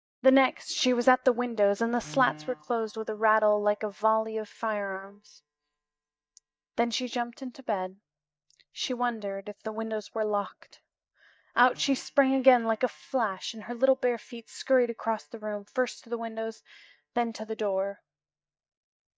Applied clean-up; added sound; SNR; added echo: neural mask model DeepFilterNet 3.